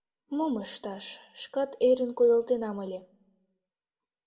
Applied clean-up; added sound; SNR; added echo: none; none; none; reverberation time 0.4 s.